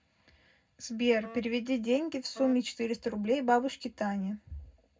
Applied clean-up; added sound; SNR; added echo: none; Wind instrument, woodwind instrument; 20 dB; reverberation time 0.3 s.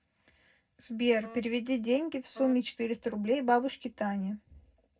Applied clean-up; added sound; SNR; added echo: neural separator model SepFormer DNS4.